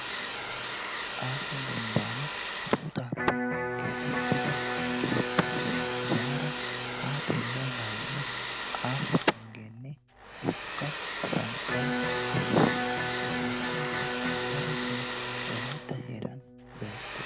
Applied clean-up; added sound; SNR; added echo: none; Domestic sounds, home sounds + Electric guitar; -2 dB; none.